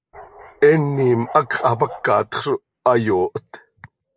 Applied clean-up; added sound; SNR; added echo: neural mask model Resemble Enhance denoiser.